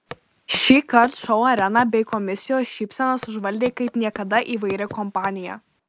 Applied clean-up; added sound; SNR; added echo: none; Walk, footsteps; 18 dB; none.